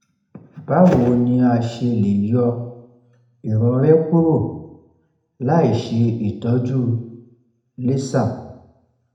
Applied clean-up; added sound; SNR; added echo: none; none; none; reverberation time 0.8 s.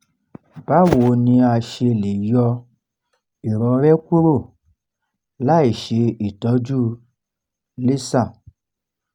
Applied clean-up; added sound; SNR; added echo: none; none; none; none.